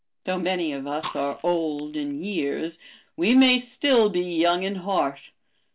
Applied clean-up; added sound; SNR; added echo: none; Fire; 17 dB; none.